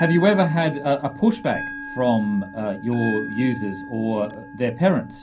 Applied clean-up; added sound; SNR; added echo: none; Bell; 12 dB; reverberation time 0.3 s.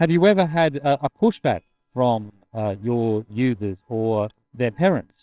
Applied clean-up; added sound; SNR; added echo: neural separator model SepFormer WHAMR!.